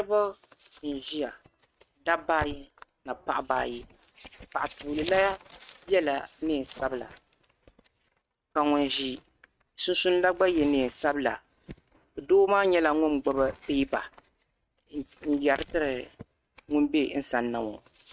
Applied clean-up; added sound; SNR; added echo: neural mask model RNNoise.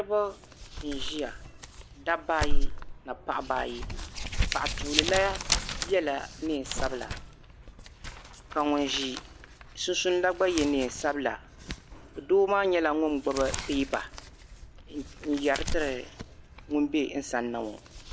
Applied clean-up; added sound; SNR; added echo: none; Crumpling, crinkling; 3 dB; none.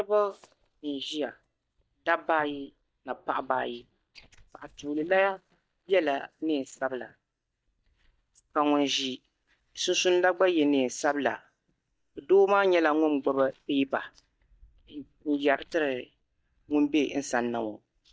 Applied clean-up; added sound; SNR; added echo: neural mask model DeepFilterNet 3.